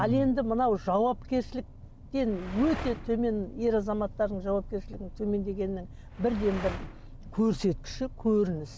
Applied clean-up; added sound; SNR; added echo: none; none; none; none.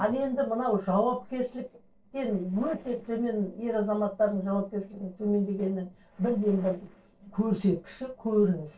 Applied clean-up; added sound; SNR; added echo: neural separator model SepFormer DNS4.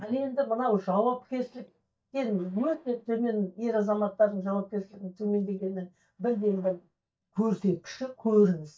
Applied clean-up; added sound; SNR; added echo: neural mask model DeepFilterNet 3.